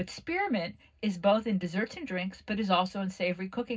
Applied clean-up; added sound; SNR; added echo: none; none; none; reverberation time 0.4 s.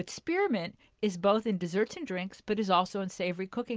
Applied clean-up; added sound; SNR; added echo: none; none; none; none.